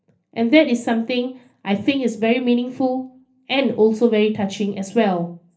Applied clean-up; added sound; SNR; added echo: none; none; none; reverberation time 0.3 s.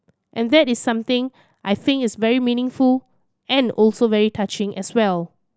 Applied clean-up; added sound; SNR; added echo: none; none; none; none.